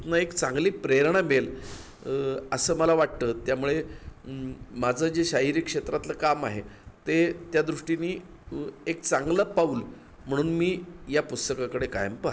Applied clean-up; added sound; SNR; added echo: none; none; none; none.